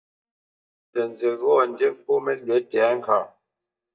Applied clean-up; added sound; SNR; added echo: neural mask model DeepFilterNet 3.